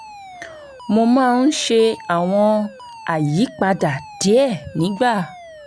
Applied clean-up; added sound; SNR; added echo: none; Alarm; 19 dB; none.